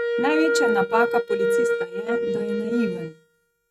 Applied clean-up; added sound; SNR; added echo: neural mask model RNNoise.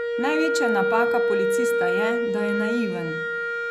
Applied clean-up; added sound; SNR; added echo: none; Wind instrument, woodwind instrument; -4 dB; none.